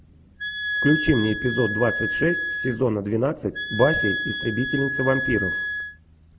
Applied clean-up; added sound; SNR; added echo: none; Wind instrument, woodwind instrument; 3 dB; none.